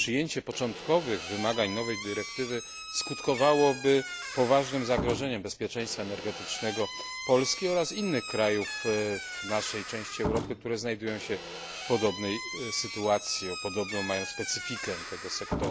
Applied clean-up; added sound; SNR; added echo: none; Squeak / Slam; 8 dB; none.